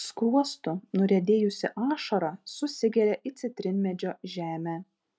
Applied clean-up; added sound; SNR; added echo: none; none; none; none.